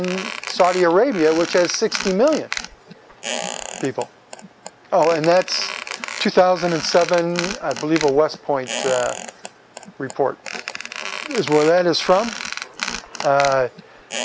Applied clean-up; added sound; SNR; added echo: none; Squeak; 10 dB; none.